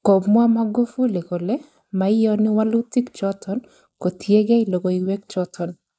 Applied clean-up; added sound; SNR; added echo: neural mask model Resemble Enhance denoiser.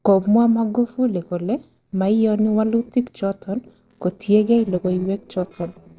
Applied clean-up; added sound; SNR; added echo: neural separator model SepFormer DNS4.